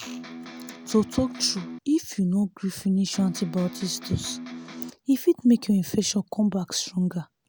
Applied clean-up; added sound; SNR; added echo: none; Electric guitar; 13 dB; none.